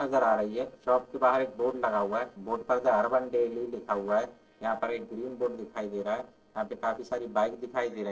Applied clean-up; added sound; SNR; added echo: neural separator model SepFormer DNS4.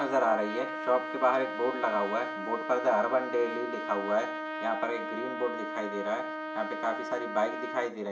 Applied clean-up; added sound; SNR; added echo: none; Trumpet; 5 dB; reverberation time 1.2 s.